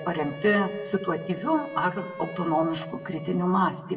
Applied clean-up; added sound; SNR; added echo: none; Wind instrument, woodwind instrument; 14 dB; reverberation time 1.0 s.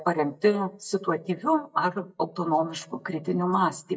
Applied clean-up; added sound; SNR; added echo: neural mask model DeepFilterNet 3.